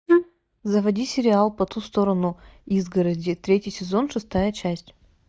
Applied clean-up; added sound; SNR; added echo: neural mask model DeepFilterNet 3.